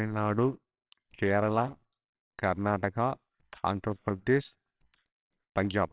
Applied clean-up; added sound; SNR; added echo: neural separator model SepFormer WHAMR!.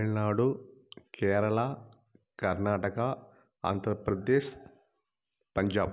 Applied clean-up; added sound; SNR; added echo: none; none; none; none.